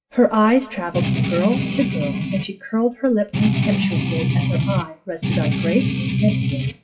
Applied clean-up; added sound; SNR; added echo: classical method WPE with log-MMSE.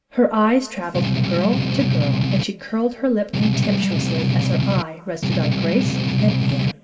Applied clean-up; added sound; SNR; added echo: none; Strum; -4 dB; reverberation time 2.6 s.